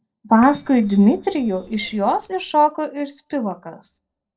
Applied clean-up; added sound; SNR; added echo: neural separator model SepFormer DNS4.